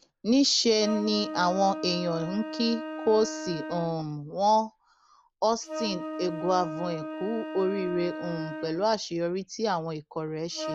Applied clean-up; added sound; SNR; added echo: none; Wind instrument, woodwind instrument; 10 dB; none.